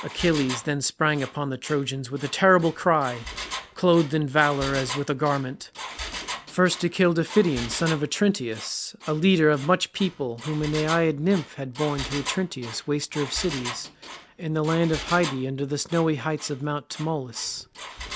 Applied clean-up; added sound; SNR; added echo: none; Engine; 13 dB; none.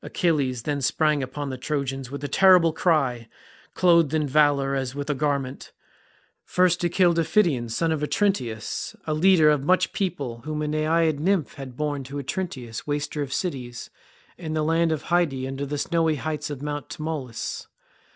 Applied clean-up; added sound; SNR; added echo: none; none; none; none.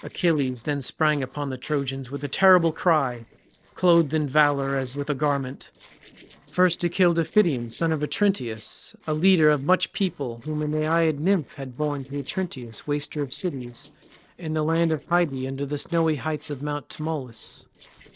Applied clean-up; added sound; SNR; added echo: neural separator model SepFormer DNS4.